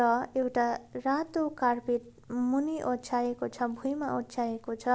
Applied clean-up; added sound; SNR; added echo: none; none; none; none.